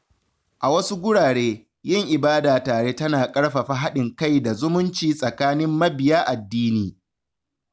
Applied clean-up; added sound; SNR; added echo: none; none; none; none.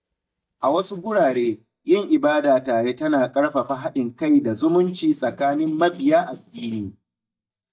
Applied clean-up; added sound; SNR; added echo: neural mask model DeepFilterNet 3.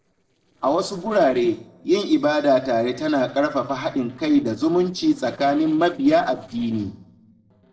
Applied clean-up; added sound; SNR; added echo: neural separator model SepFormer DNS4.